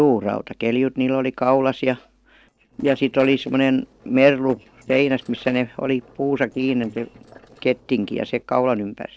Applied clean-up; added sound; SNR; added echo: neural separator model SepFormer DNS4.